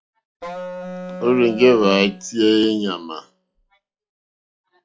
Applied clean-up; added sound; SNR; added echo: classical method log-MMSE.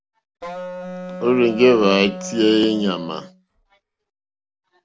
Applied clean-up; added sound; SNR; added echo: none; Wind instrument, woodwind instrument; 12 dB; none.